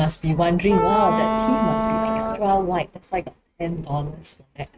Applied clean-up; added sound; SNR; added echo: neural mask model RNNoise.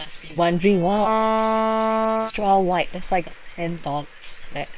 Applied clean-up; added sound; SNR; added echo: neural separator model SepFormer WHAM!.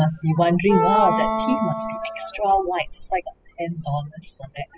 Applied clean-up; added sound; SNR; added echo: classical method spectral subtraction.